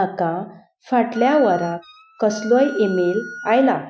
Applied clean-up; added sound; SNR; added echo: classical method Wiener filter.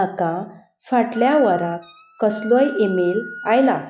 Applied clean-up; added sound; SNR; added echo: classical method log-MMSE.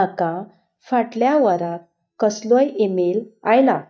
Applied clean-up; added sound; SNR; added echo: neural mask model DeepFilterNet 3.